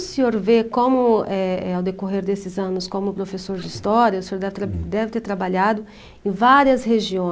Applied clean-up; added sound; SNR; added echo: none; none; none; none.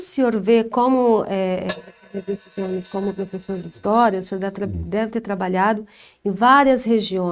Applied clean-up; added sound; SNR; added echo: neural mask model RNNoise.